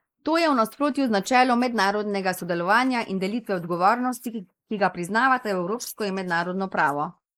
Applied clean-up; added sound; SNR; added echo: neural mask model Resemble Enhance denoiser.